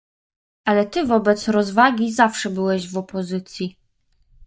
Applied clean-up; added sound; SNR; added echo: neural mask model DeepFilterNet 3.